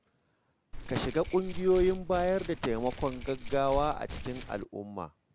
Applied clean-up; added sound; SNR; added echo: none; Keys jangling; 5 dB; none.